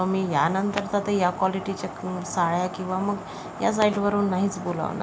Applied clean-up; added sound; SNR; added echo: none; none; none; none.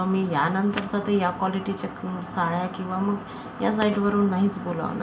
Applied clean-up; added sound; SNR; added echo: none; none; none; reverberation time 0.4 s.